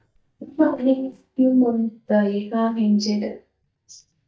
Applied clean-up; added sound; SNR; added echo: neural mask model DeepFilterNet 3.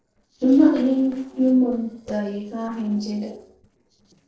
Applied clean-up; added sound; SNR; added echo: neural separator model SepFormer DNS4.